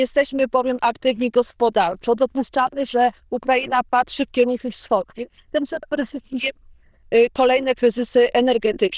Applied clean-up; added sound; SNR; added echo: neural diffusion model UNIVERSE++.